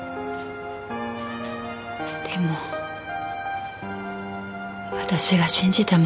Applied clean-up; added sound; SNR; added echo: none; none; none; none.